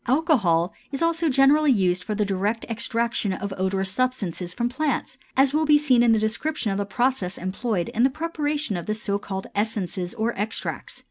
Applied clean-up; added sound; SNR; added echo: none; none; none; none.